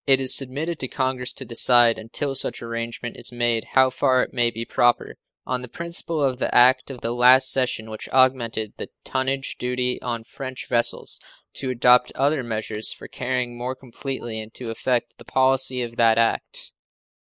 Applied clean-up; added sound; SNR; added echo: neural mask model Resemble Enhance denoiser.